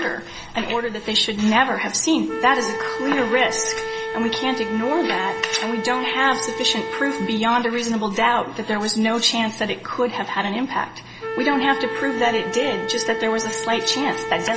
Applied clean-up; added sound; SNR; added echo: none; Wind instrument, woodwind instrument; 8 dB; reverberation time 0.5 s.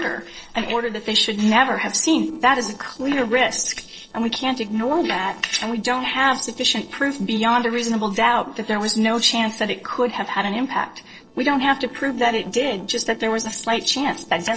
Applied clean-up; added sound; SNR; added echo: neural separator model SepFormer DNS4.